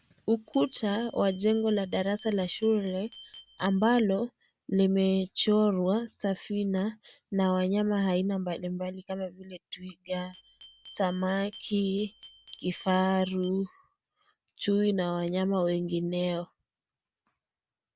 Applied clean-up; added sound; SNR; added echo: none; Glass; 18 dB; none.